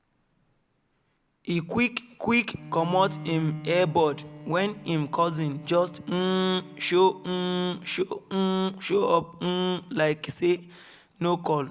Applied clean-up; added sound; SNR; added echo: none; Bowed string instrument; 18 dB; none.